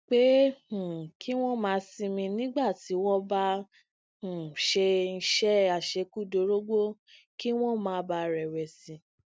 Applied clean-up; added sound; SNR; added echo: none; none; none; none.